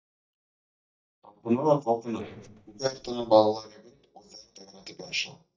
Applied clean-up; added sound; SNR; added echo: neural mask model DeepFilterNet 3.